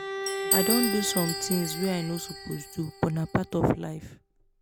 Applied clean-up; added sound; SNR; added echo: none; Glass + Bowed string instrument; 3 dB; none.